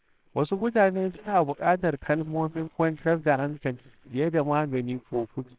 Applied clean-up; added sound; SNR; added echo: neural separator model SepFormer WHAMR!.